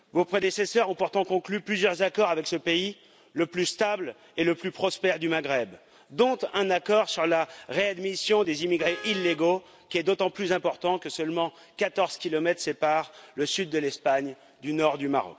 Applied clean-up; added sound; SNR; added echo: none; Vehicle horn, car horn, honking; 20 dB; none.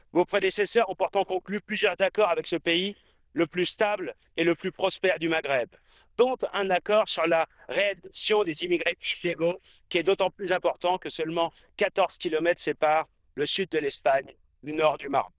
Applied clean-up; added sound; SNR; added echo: neural diffusion model UNIVERSE++.